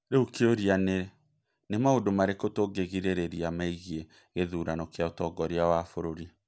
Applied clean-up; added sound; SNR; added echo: none; none; none; none.